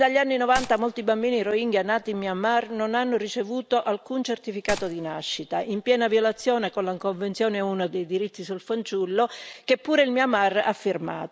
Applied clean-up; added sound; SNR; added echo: none; Gunshot, gunfire; 18 dB; none.